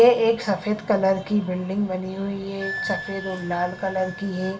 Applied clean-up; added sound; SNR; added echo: none; Wind instrument, woodwind instrument; 15 dB; reverberation time 0.2 s.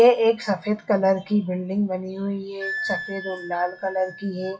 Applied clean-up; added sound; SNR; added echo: classical method WPE with log-MMSE.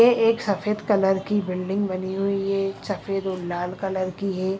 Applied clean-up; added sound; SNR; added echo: none; none; none; none.